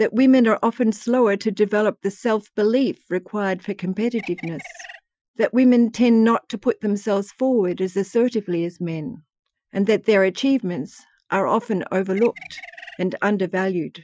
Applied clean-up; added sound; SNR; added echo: classical method Wiener filter.